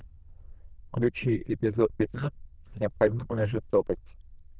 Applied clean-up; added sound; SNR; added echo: neural diffusion model UNIVERSE++.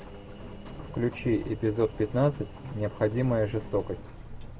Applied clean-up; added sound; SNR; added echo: none; Engine; 14 dB; none.